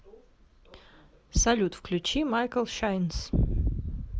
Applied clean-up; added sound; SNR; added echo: none; none; none; none.